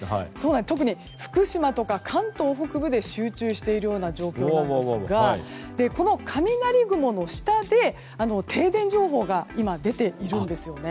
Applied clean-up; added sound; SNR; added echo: none; none; none; none.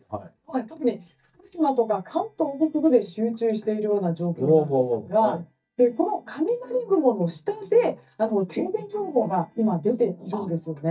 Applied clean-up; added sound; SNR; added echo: neural mask model DeepFilterNet 3.